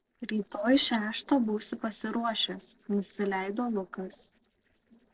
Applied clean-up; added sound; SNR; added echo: neural separator model SepFormer DNS4.